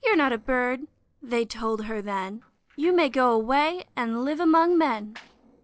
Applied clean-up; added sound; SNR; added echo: neural separator model SepFormer DNS4.